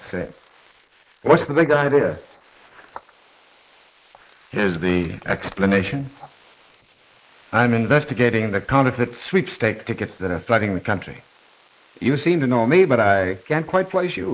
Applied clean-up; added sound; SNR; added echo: neural mask model Resemble Enhance denoiser.